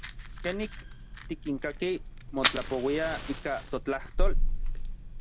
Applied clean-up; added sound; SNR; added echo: none; Fire; -4 dB; none.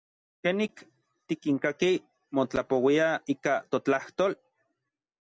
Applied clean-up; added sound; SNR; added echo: none; none; none; none.